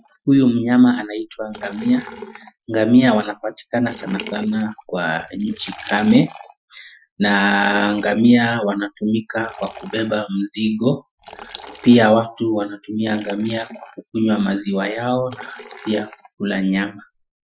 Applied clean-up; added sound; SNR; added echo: classical method Wiener filter.